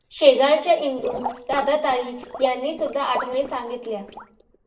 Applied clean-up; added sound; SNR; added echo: neural separator model SepFormer DNS4.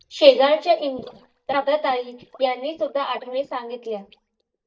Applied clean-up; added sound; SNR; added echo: neural mask model DeepFilterNet 3.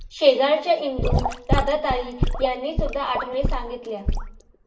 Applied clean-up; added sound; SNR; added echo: none; Sink (filling or washing) / Gurgling / Liquid; 2 dB; reverberation time 0.7 s.